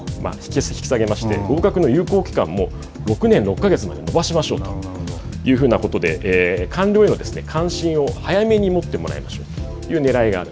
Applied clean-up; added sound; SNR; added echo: none; none; none; none.